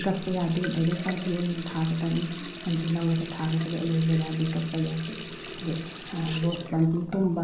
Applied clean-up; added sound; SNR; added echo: none; Water tap, faucet; 10 dB; reverberation time 0.6 s.